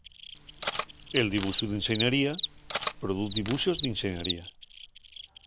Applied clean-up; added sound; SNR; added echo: none; Cricket + Cutlery, silverware; 3 dB; none.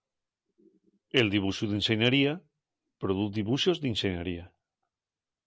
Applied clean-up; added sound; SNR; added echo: none; none; none; none.